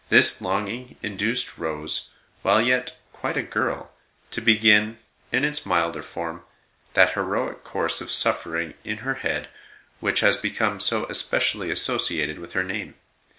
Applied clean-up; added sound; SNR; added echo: none; none; none; none.